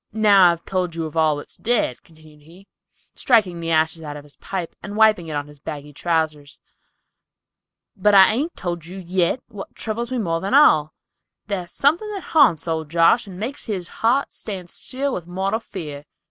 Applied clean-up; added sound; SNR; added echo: none; none; none; none.